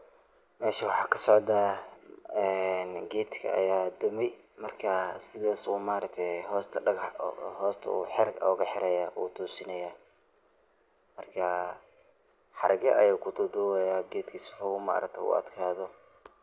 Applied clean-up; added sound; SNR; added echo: none; none; none; none.